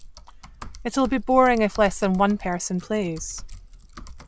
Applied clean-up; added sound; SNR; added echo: none; Typing; 14 dB; none.